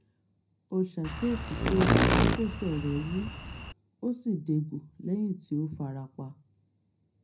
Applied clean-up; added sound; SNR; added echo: none; Insect; -5 dB; reverberation time 0.4 s.